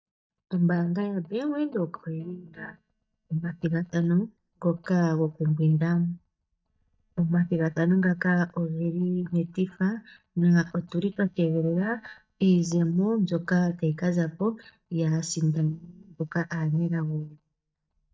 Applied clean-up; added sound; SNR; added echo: neural mask model DeepFilterNet 3.